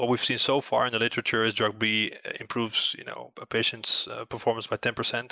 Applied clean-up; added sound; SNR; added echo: none; none; none; none.